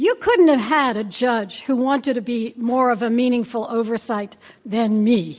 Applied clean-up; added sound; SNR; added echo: none; none; none; none.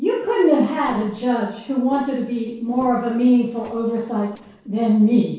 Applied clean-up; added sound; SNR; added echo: neural separator model SepFormer DNS4.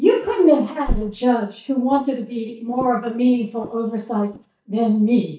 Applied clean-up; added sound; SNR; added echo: neural mask model DeepFilterNet 3.